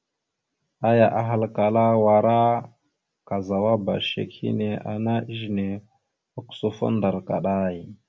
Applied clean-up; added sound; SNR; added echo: none; none; none; none.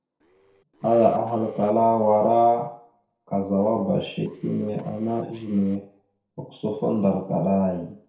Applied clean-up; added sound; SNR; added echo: neural separator model SepFormer DNS4.